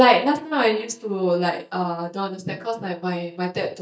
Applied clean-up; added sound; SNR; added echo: neural mask model DeepFilterNet 3.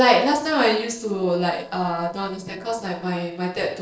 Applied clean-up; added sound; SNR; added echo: neural separator model SepFormer DNS4.